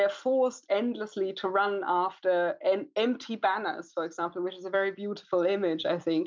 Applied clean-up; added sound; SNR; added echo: none; none; none; none.